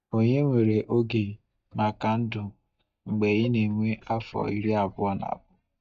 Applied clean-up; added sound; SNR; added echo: neural mask model DeepFilterNet 3.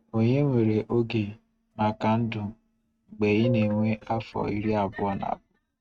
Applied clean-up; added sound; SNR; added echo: neural mask model RNNoise.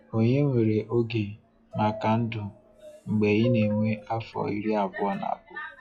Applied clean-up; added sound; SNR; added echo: classical method log-MMSE.